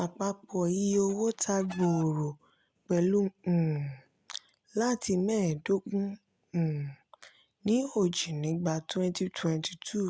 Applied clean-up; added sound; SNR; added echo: none; Chicken, rooster; 19 dB; none.